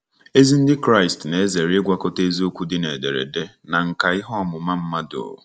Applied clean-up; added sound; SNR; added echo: none; none; none; none.